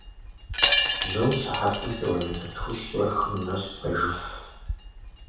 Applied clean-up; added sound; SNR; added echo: none; Wind chime; -1 dB; reverberation time 0.7 s.